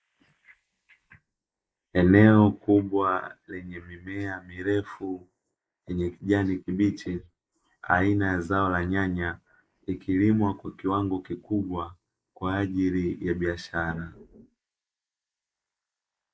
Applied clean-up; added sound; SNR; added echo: neural mask model Resemble Enhance denoiser.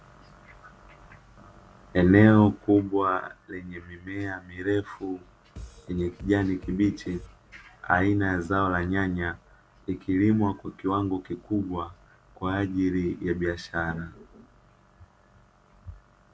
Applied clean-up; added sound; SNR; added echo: none; Drum kit; 16 dB; none.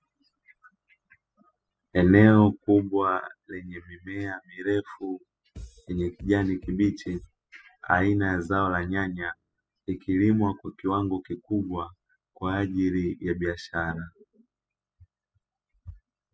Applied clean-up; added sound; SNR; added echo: classical method spectral subtraction.